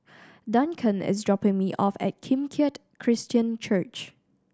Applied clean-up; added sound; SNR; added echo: none; none; none; none.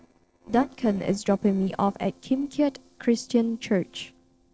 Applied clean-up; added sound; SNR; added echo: neural separator model SepFormer DNS4.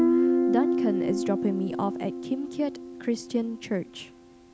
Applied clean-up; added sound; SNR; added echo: none; Guitar; -3 dB; none.